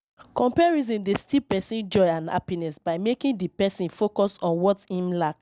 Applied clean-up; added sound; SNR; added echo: none; none; none; none.